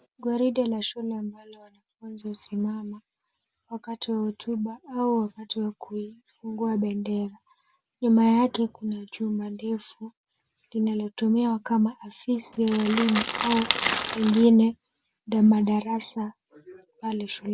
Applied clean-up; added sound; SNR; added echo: none; Crackle; 3 dB; none.